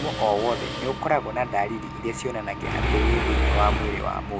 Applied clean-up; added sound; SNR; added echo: none; Mechanisms; -1 dB; none.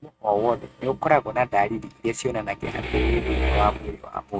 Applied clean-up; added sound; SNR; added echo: neural mask model RNNoise.